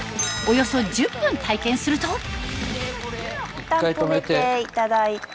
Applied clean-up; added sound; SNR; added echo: none; Applause / Cheering; 17 dB; none.